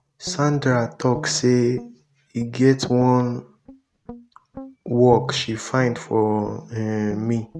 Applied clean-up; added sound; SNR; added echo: neural mask model RNNoise.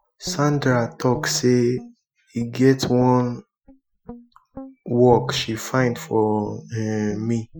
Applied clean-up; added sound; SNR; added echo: classical method Wiener filter.